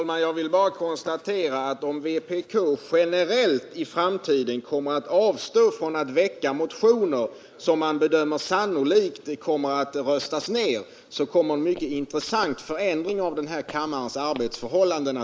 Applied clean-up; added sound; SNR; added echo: neural mask model Resemble Enhance denoiser.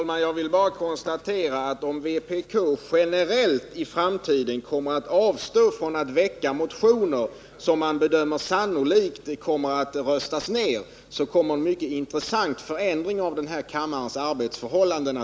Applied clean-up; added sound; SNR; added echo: none; none; none; none.